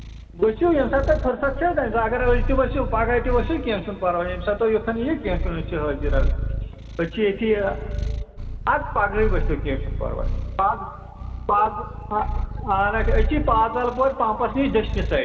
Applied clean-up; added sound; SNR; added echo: none; Purr; 4 dB; reverberation time 1.9 s.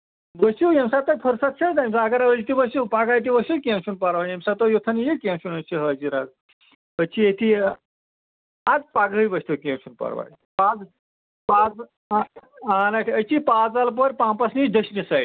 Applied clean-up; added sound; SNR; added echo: none; none; none; none.